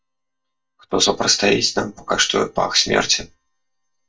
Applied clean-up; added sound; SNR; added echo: neural mask model DeepFilterNet 3.